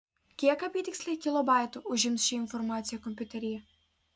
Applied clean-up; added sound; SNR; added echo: none; none; none; none.